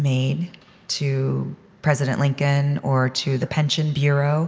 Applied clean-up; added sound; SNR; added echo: none; none; none; none.